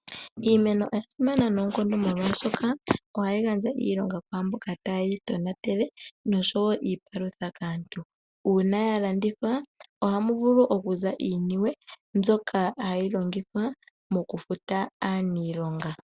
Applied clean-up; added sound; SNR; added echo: none; none; none; none.